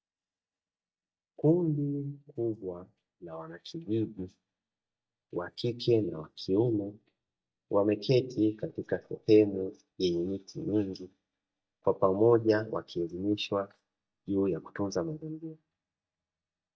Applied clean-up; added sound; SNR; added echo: neural mask model DeepFilterNet 3.